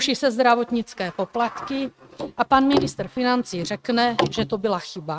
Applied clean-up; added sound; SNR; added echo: neural mask model RNNoise.